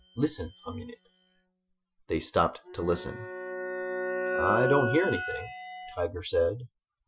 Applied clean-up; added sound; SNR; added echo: classical method Wiener filter.